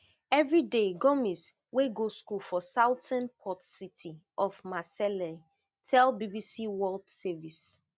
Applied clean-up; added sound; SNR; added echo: none; none; none; none.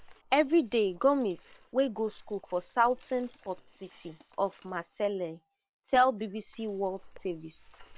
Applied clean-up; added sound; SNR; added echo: neural separator model SepFormer WHAM!.